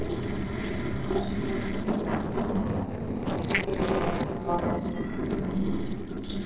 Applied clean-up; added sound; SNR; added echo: neural separator model SepFormer DNS4.